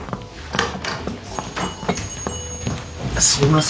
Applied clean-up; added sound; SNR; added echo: none; none; none; none.